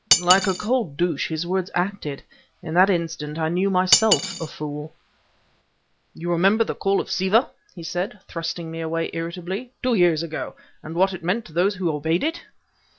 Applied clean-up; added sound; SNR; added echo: none; Cutlery, silverware; 3 dB; none.